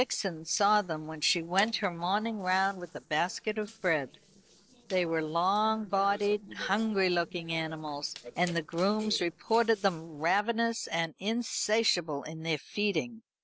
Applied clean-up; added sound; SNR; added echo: neural separator model SepFormer DNS4.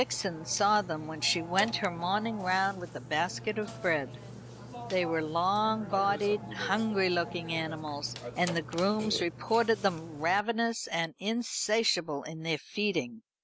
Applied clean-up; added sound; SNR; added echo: none; Burping, eructation + Door; 13 dB; none.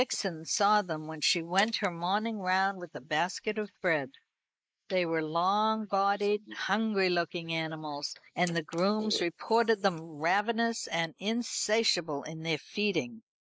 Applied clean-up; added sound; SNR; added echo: neural mask model Resemble Enhance denoiser.